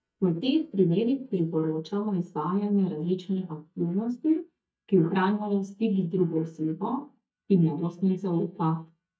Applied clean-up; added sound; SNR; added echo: neural mask model DeepFilterNet 3.